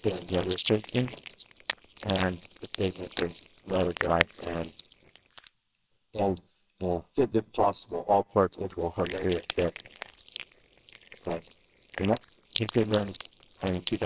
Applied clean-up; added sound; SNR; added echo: neural separator model SepFormer WHAMR!.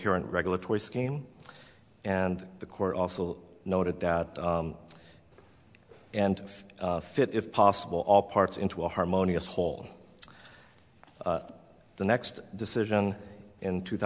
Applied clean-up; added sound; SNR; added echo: none; none; none; none.